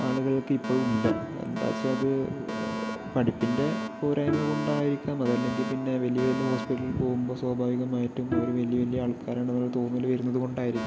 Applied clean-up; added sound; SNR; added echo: none; Alarm + Bowed string instrument; 7 dB; none.